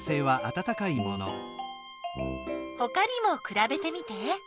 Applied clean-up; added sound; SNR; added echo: none; Bowed string instrument; 18 dB; none.